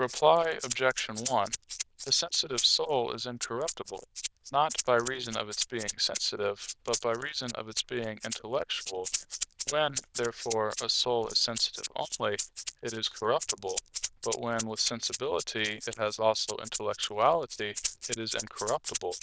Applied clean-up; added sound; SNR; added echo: neural diffusion model UNIVERSE++.